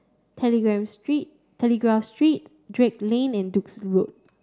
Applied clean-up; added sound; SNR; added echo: none; none; none; none.